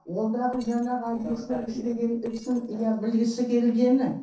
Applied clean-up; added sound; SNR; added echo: neural separator model SepFormer DNS4.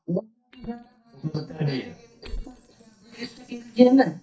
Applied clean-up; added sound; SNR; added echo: neural mask model DeepFilterNet 3.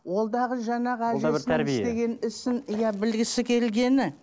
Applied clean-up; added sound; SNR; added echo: none; none; none; none.